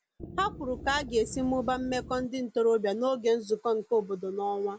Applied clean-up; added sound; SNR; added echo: none; Wind instrument, woodwind instrument; 13 dB; none.